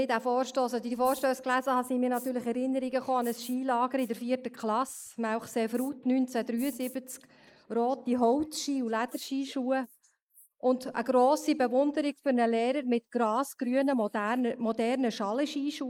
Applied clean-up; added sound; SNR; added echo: neural mask model Resemble Enhance denoiser.